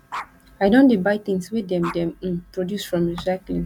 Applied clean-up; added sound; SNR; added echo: none; Dog; 19 dB; none.